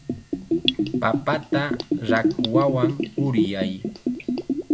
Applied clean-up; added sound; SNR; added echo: none; Bathtub (filling or washing) / Gurgling; -2 dB; none.